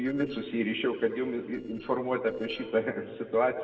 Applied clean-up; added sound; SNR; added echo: neural separator model SepFormer DNS4.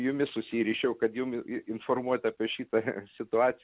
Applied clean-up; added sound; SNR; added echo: none; none; none; none.